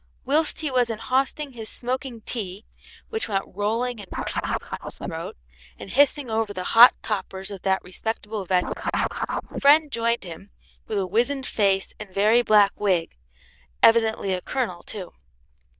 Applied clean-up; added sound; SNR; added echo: neural diffusion model UNIVERSE++.